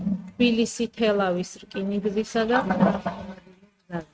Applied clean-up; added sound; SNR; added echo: neural mask model RNNoise.